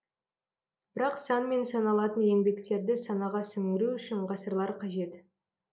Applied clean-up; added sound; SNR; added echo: none; none; none; none.